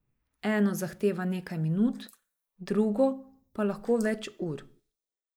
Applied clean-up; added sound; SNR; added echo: neural mask model Resemble Enhance denoiser.